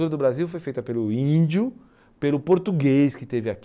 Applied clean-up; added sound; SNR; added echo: none; none; none; none.